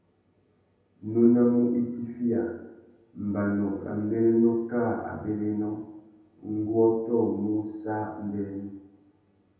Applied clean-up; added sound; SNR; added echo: none; none; none; reverberation time 0.9 s.